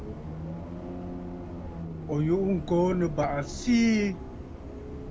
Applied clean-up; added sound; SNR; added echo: none; Bus; 9 dB; none.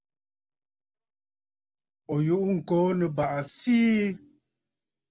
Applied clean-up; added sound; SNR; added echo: none; none; none; none.